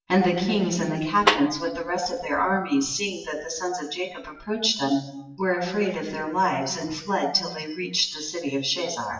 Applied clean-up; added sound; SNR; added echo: classical method WPE with log-MMSE.